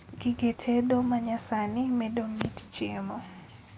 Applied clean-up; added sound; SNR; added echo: none; none; none; none.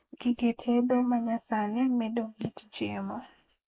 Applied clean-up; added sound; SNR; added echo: neural mask model Resemble Enhance denoiser.